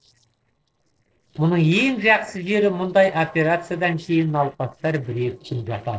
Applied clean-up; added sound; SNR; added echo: neural separator model SepFormer DNS4.